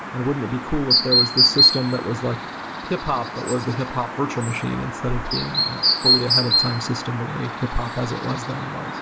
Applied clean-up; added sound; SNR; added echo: none; Chirp, tweet; -3 dB; none.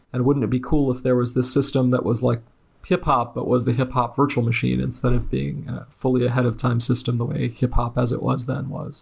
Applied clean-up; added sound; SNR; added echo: none; none; none; none.